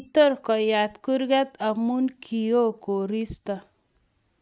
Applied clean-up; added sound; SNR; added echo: none; none; none; none.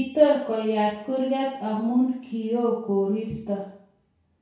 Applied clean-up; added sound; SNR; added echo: none; none; none; reverberation time 0.6 s.